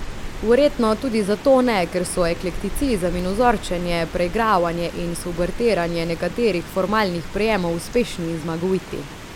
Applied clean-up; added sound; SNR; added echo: none; Rain; 10 dB; none.